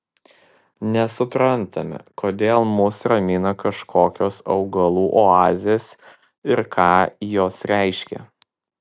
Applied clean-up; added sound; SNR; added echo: none; none; none; none.